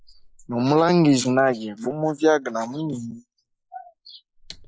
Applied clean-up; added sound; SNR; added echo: neural mask model Resemble Enhance denoiser.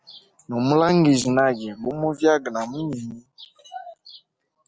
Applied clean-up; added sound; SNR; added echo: none; none; none; none.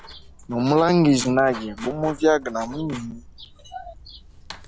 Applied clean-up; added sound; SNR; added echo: none; Writing; 18 dB; none.